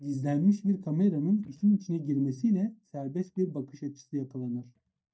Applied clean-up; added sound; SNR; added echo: neural mask model DeepFilterNet 3.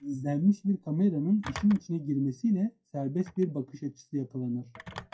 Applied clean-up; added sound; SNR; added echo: classical method WPE with log-MMSE.